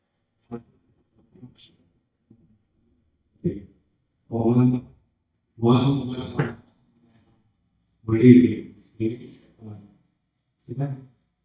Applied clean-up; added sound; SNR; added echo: neural mask model DeepFilterNet 3.